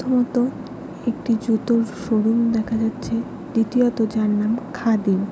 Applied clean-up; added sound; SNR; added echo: none; none; none; none.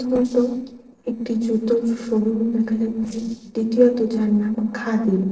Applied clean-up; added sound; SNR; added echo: neural separator model SepFormer DNS4.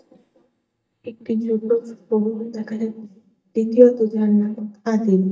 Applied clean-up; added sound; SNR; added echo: neural mask model DeepFilterNet 3.